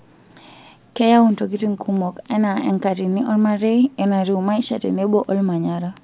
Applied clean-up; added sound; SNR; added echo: none; none; none; none.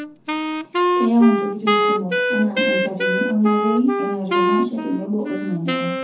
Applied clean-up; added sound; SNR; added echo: none; Wind instrument, woodwind instrument; 0 dB; reverberation time 0.7 s.